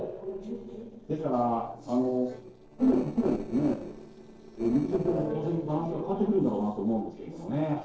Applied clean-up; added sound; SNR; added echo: neural separator model SepFormer DNS4.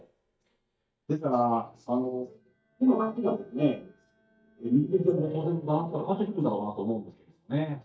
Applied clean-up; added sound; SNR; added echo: neural mask model DeepFilterNet 3.